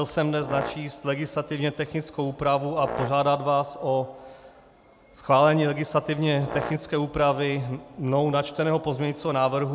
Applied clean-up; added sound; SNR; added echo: none; Brass instrument; 11 dB; none.